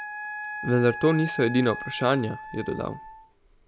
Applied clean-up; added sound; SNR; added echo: none; Wind instrument, woodwind instrument; 11 dB; none.